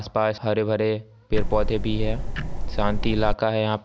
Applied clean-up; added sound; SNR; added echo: none; Tick-tock; -2 dB; none.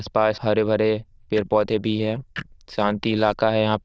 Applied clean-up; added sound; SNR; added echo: neural diffusion model UNIVERSE++.